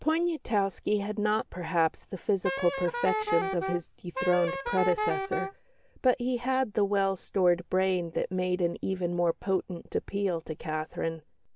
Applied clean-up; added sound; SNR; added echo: none; Wind instrument, woodwind instrument; 4 dB; none.